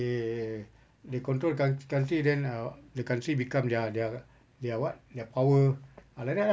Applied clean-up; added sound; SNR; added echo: none; none; none; none.